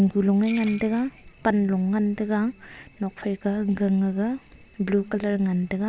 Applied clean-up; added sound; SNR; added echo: none; Bell; 17 dB; none.